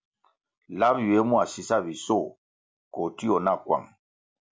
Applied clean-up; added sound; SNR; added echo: none; none; none; none.